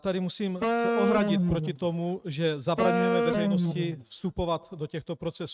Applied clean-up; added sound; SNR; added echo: neural mask model RNNoise.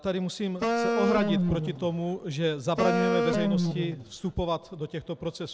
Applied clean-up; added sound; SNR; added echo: none; Wind instrument, woodwind instrument; -1 dB; none.